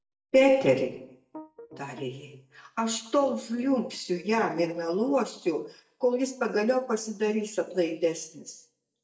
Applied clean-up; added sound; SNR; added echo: neural mask model DeepFilterNet 3.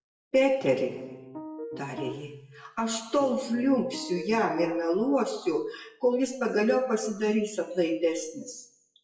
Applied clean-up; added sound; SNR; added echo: classical method WPE with log-MMSE.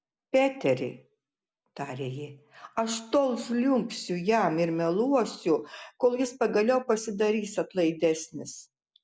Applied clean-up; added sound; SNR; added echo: none; none; none; none.